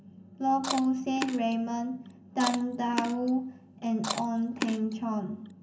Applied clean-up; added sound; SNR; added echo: none; Chewing, mastication; 9 dB; reverberation time 0.3 s.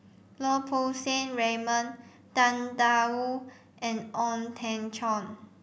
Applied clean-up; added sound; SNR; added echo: none; none; none; none.